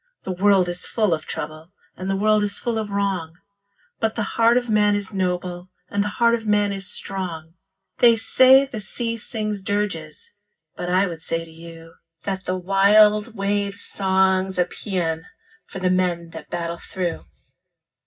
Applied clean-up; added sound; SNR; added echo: none; none; none; reverberation time 0.4 s.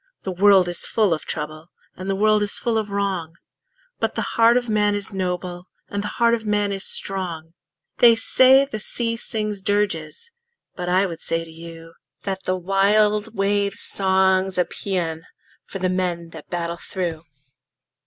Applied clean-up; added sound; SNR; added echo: none; none; none; none.